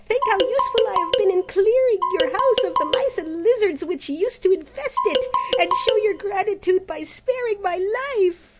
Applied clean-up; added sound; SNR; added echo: none; Marimba, xylophone; 1 dB; none.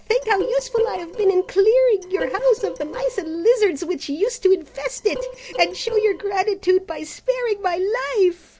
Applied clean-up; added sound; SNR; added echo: neural separator model SepFormer DNS4.